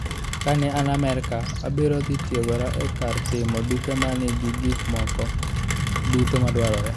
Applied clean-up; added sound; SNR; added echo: none; Rain; 1 dB; none.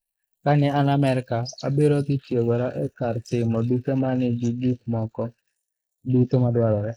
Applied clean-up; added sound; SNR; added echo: neural mask model Resemble Enhance denoiser.